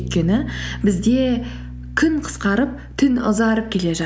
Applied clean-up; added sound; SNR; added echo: none; Bass guitar; 12 dB; none.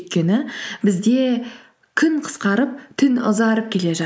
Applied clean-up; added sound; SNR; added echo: neural mask model Resemble Enhance denoiser.